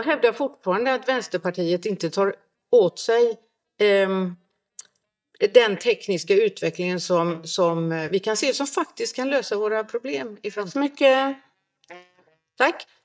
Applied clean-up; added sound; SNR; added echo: neural mask model DeepFilterNet 3.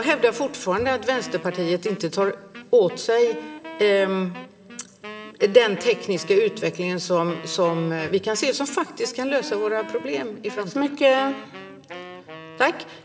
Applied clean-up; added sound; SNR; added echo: none; Wind instrument, woodwind instrument; 17 dB; reverberation time 1.7 s.